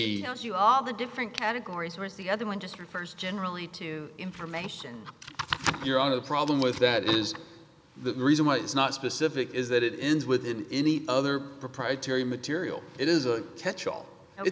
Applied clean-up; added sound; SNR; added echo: none; none; none; none.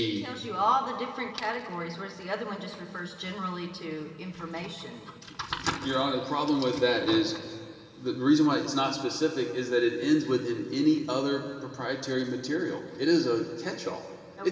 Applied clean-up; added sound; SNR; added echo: none; none; none; reverberation time 2.6 s.